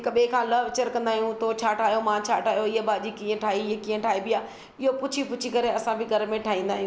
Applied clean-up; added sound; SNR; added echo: none; none; none; none.